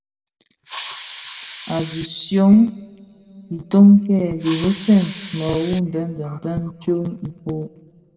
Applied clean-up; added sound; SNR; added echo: none; Hiss; 7 dB; reverberation time 1.6 s.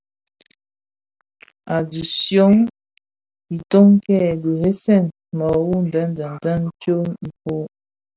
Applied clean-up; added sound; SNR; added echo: none; none; none; none.